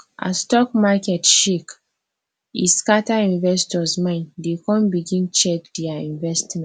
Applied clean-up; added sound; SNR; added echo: none; none; none; none.